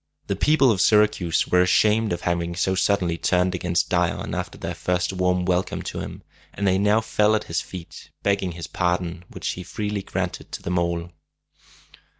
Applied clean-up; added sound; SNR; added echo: none; none; none; none.